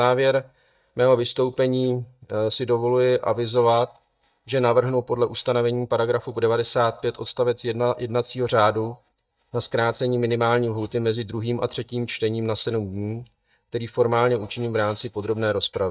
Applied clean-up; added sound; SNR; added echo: neural mask model DeepFilterNet 3.